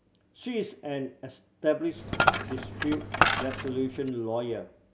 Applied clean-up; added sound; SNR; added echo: none; Coin (dropping); -4 dB; none.